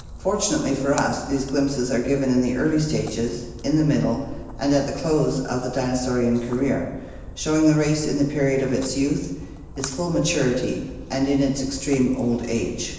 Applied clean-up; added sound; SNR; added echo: none; Splash, splatter; 15 dB; reverberation time 1.0 s.